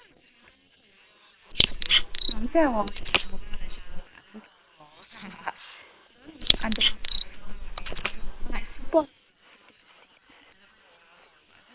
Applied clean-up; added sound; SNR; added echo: neural separator model SepFormer WHAM!.